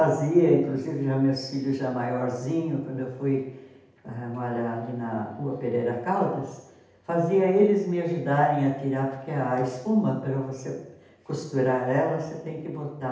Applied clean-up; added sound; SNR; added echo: none; none; none; reverberation time 0.8 s.